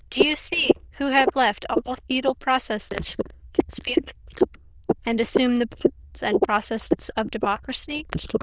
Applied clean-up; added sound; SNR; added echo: neural diffusion model UNIVERSE++.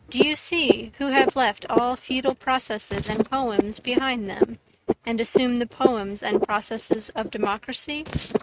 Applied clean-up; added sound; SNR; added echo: neural mask model RNNoise.